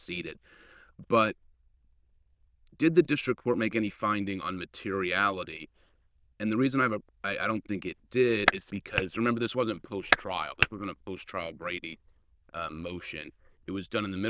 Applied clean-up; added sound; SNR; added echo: neural diffusion model UNIVERSE++.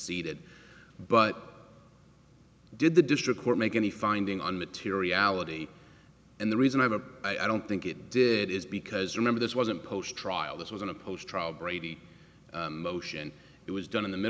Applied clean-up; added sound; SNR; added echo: none; none; none; none.